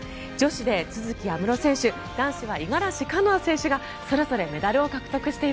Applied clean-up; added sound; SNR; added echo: none; none; none; none.